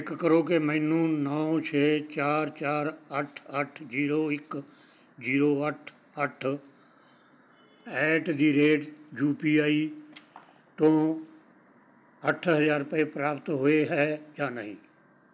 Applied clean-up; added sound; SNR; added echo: none; none; none; none.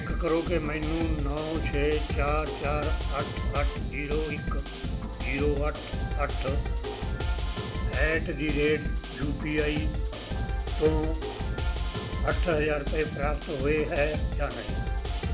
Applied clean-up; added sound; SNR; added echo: none; Drum kit; -2 dB; reverberation time 0.4 s.